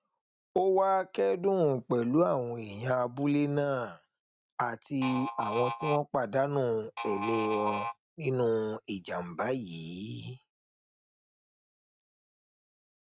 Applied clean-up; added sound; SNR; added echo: neural mask model RNNoise.